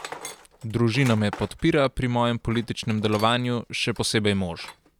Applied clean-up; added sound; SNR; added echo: none; Tools; 18 dB; none.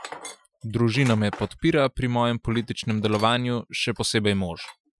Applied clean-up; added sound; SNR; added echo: classical method Wiener filter.